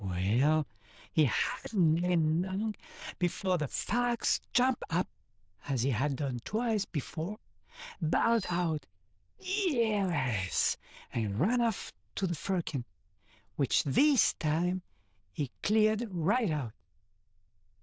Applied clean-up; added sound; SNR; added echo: neural diffusion model UNIVERSE++.